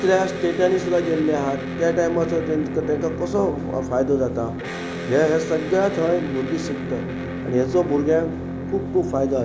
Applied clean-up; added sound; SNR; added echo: none; Electric guitar; 6 dB; none.